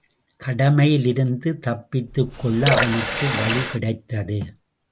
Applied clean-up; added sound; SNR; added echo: none; Water tap, faucet / Water; 2 dB; none.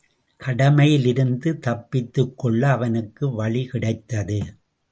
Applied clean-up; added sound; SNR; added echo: none; none; none; none.